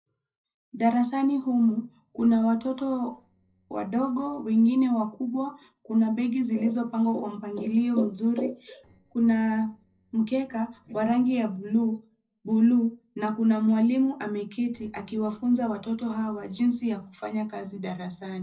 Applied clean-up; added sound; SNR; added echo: neural separator model SepFormer DNS4.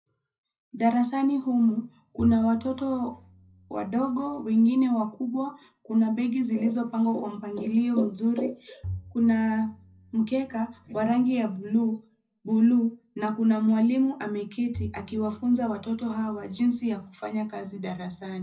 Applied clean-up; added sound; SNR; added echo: none; Bowed string instrument; 16 dB; reverberation time 0.4 s.